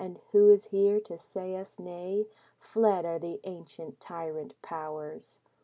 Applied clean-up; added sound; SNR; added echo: none; none; none; none.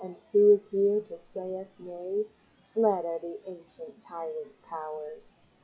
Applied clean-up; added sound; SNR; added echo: classical method log-MMSE.